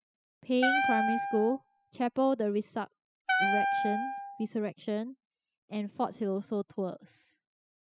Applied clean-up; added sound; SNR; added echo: classical method spectral subtraction.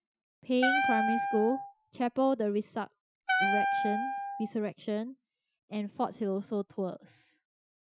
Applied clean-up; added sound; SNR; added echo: classical method Wiener filter.